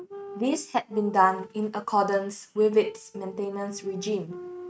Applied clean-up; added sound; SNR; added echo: neural mask model RNNoise.